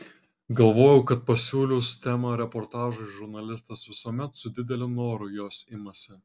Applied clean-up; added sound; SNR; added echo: none; none; none; none.